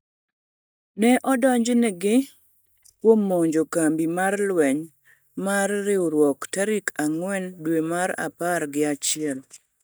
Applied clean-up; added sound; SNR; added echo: neural mask model DeepFilterNet 3.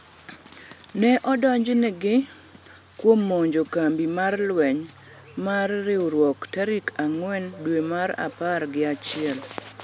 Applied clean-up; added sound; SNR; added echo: none; none; none; none.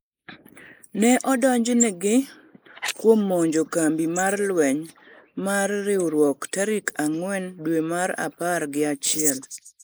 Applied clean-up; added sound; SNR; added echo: neural mask model Resemble Enhance denoiser.